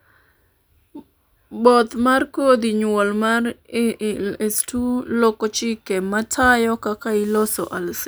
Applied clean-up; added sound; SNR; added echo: none; none; none; none.